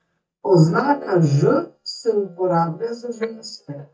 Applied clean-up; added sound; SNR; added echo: neural mask model DeepFilterNet 3.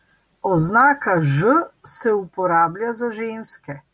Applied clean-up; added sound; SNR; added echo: none; none; none; none.